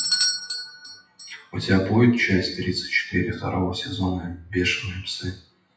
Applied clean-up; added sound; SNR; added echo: classical method WPE with log-MMSE.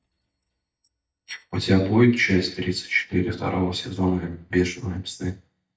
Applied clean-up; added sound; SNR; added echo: neural mask model DeepFilterNet 3.